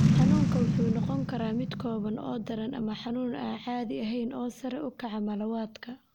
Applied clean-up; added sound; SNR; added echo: none; Boom; -3 dB; none.